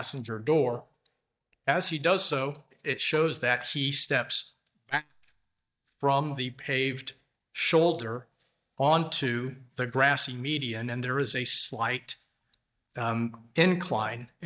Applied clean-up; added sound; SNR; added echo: neural mask model DeepFilterNet 3.